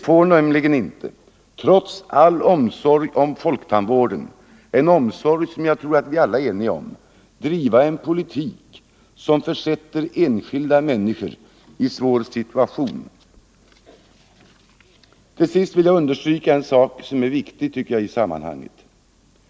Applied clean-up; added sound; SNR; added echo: none; none; none; none.